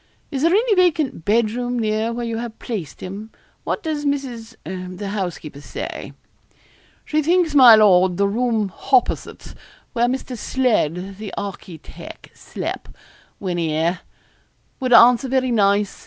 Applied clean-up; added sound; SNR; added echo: none; none; none; none.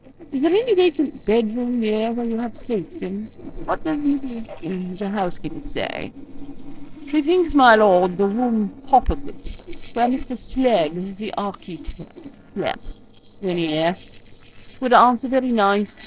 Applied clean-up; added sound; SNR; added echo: neural separator model SepFormer DNS4.